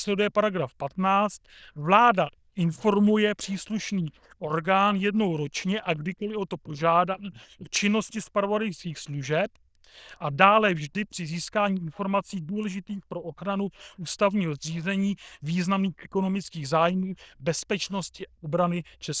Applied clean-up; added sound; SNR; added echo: neural diffusion model UNIVERSE++.